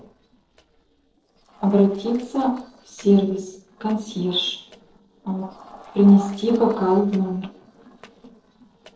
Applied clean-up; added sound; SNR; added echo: neural separator model SepFormer DNS4.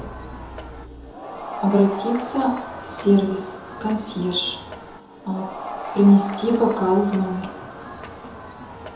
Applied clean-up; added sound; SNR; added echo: none; Crowd; 12 dB; reverberation time 0.7 s.